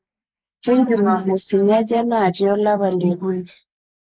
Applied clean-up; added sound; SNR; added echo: neural mask model Resemble Enhance denoiser.